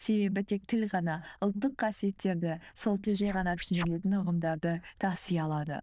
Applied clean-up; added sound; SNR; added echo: neural diffusion model UNIVERSE++.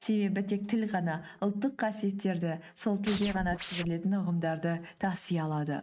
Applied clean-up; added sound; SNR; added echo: neural mask model RNNoise.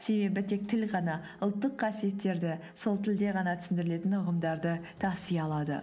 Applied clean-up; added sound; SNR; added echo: none; none; none; none.